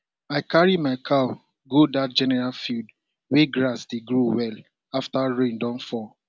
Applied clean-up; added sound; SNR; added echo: none; none; none; none.